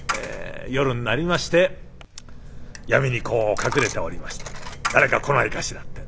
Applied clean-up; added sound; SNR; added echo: none; Coin (dropping); 8 dB; none.